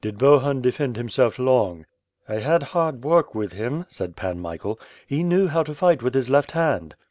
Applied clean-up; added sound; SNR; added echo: none; none; none; none.